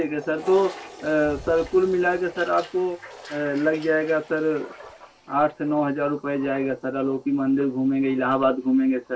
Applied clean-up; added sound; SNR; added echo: none; Toilet flush; 19 dB; reverberation time 0.1 s.